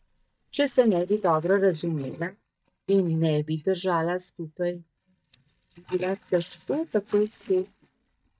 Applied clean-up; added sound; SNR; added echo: neural mask model DeepFilterNet 3.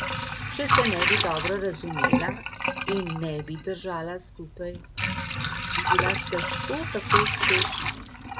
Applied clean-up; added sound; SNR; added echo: none; Sink (filling or washing) / Water; -5 dB; none.